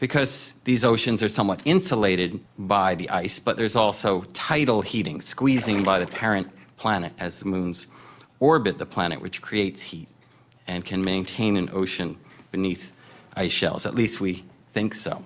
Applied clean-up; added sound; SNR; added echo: none; Splash, splatter; 14 dB; none.